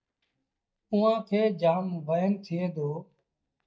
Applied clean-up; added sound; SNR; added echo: neural mask model DeepFilterNet 3.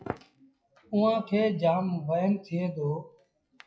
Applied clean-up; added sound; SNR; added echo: classical method WPE with log-MMSE.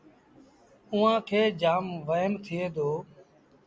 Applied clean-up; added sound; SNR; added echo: none; none; none; none.